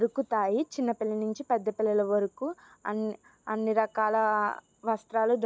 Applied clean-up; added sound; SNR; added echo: none; none; none; none.